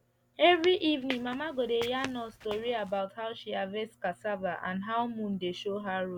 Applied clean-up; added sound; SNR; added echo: none; Squeak / Walk, footsteps; 13 dB; none.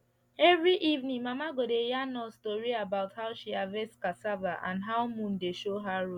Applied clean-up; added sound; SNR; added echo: none; none; none; none.